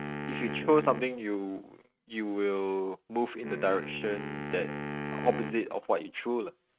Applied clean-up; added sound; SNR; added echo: neural mask model RNNoise.